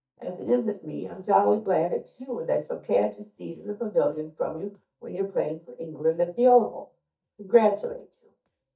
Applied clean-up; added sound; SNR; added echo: neural mask model DeepFilterNet 3.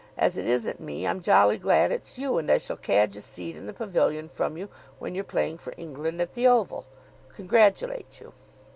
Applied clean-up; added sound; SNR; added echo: none; none; none; none.